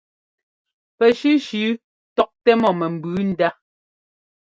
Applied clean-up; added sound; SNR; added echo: none; none; none; none.